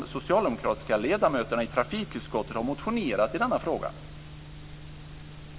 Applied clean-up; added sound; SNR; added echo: none; none; none; none.